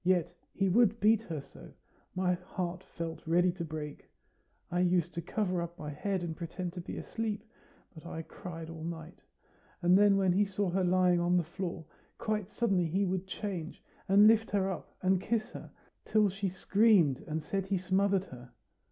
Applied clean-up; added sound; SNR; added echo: none; none; none; none.